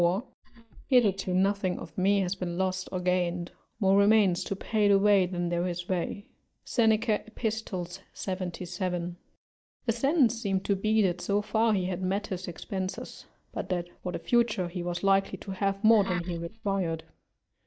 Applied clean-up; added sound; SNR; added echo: neural mask model DeepFilterNet 3.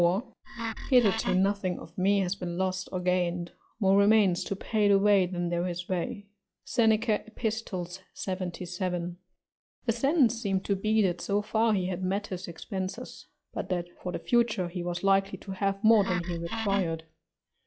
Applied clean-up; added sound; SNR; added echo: classical method log-MMSE.